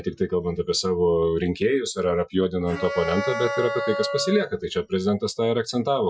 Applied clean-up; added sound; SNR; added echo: classical method Wiener filter.